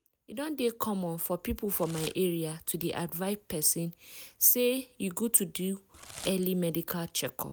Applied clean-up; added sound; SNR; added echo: none; Packing tape, duct tape / Tearing; 20 dB; none.